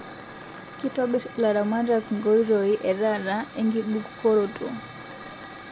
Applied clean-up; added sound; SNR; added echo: none; Hiss / Fire; 16 dB; none.